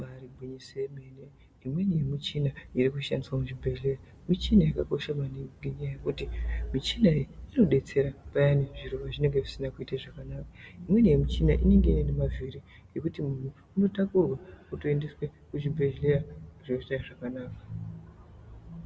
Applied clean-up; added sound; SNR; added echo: none; none; none; none.